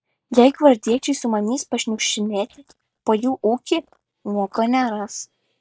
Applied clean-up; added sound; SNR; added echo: neural mask model DeepFilterNet 3.